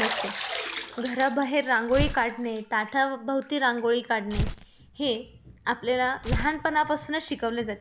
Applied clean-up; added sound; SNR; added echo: none; Tearing + Bathtub (filling or washing); 8 dB; none.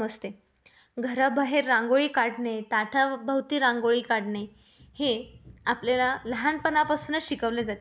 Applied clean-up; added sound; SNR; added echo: none; none; none; none.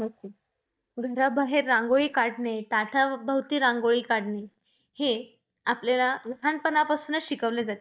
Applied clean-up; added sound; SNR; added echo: neural mask model DeepFilterNet 3.